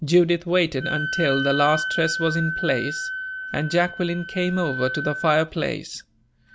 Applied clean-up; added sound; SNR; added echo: none; Wind instrument, woodwind instrument; 7 dB; none.